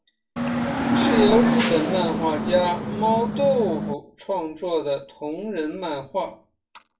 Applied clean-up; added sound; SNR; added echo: none; Hiss / Bus / Engine; -2 dB; reverberation time 0.3 s.